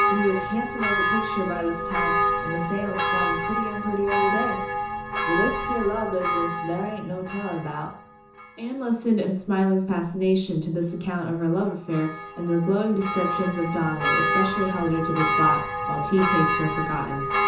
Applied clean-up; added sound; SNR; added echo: none; Church bell; 1 dB; reverberation time 0.6 s.